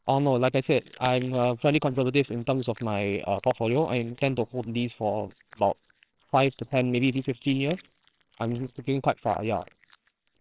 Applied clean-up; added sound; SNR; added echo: neural separator model SepFormer WHAMR!.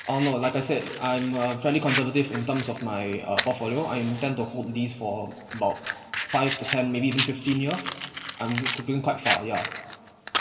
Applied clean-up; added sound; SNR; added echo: none; Fire; 7 dB; reverberation time 2.0 s.